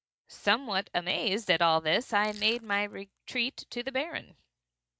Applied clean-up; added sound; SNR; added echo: neural mask model RNNoise.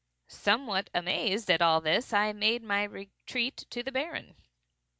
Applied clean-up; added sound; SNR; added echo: none; none; none; none.